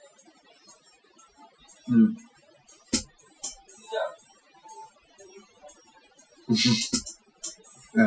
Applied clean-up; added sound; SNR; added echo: classical method Wiener filter.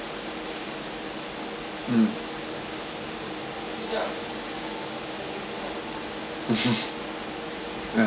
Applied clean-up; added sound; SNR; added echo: none; none; none; none.